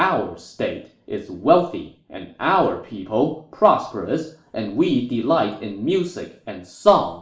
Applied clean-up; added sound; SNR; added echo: none; none; none; reverberation time 0.5 s.